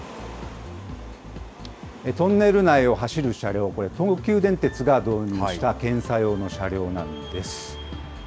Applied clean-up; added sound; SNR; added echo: none; none; none; none.